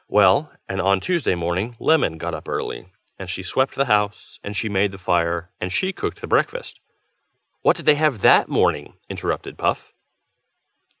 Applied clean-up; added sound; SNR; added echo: none; none; none; none.